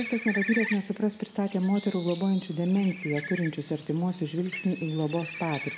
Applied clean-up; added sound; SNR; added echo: none; Bird; 10 dB; reverberation time 1.4 s.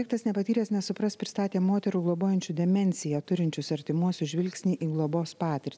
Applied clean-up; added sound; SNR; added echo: none; none; none; none.